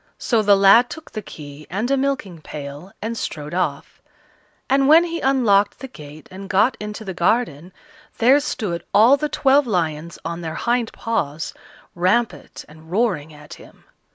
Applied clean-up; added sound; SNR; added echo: none; none; none; none.